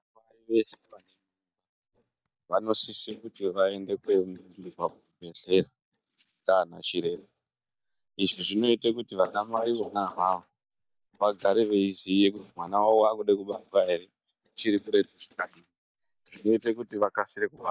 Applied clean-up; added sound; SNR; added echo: neural mask model DeepFilterNet 3.